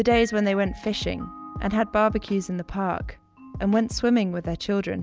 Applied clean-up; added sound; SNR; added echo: none; none; none; none.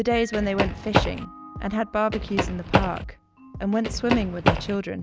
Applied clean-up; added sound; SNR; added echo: none; Run; -1 dB; none.